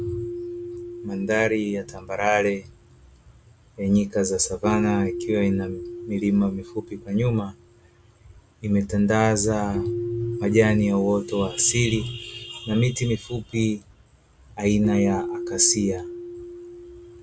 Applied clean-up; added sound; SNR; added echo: none; Keyboard (musical); 11 dB; none.